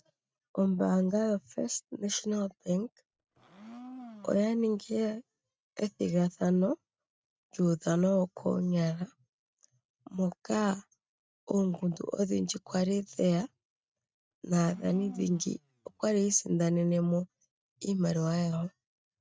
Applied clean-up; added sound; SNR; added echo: neural mask model RNNoise.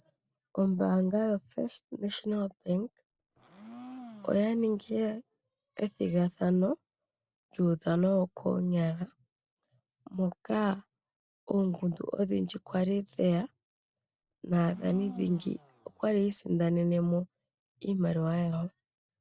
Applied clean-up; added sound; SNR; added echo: neural separator model SepFormer DNS4.